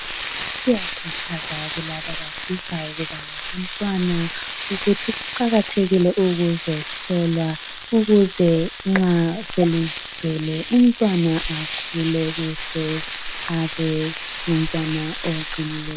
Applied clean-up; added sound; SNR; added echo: none; Frying (food); 9 dB; none.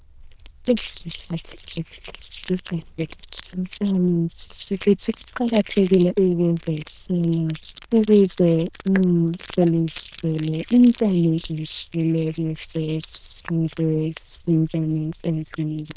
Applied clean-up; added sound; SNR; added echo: neural diffusion model UNIVERSE++.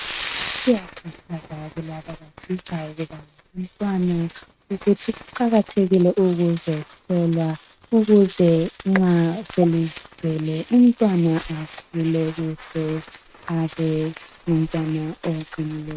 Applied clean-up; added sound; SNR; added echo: neural mask model RNNoise.